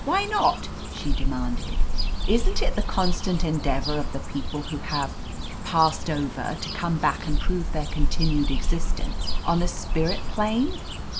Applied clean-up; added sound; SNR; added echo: none; Cricket / Bird; -3 dB; none.